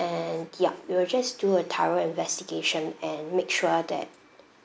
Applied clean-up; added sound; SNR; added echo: none; none; none; none.